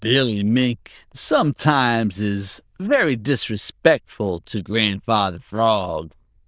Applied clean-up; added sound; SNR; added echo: neural diffusion model UNIVERSE++.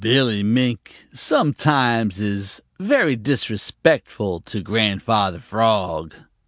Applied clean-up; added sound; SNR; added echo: none; none; none; none.